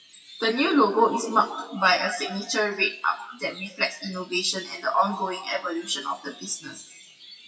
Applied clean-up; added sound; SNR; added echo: classical method WPE with log-MMSE.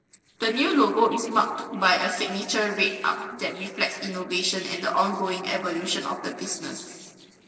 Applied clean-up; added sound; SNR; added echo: neural separator model SepFormer DNS4.